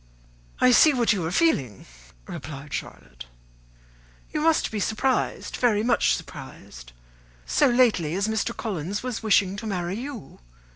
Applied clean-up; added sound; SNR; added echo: none; none; none; none.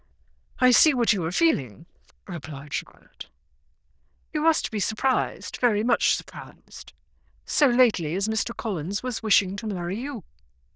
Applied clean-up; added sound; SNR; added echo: neural diffusion model UNIVERSE++.